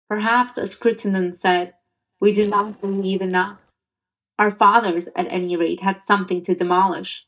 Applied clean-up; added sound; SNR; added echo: neural mask model DeepFilterNet 3.